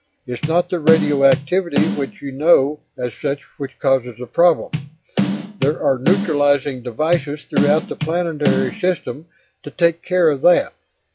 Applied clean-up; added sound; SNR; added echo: classical method log-MMSE.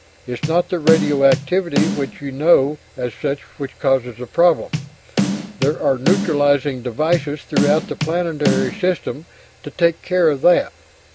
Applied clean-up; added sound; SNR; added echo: none; Bass drum / Snare drum; 3 dB; none.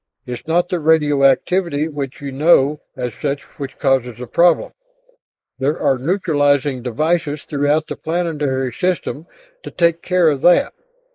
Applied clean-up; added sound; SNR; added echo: neural mask model Resemble Enhance denoiser.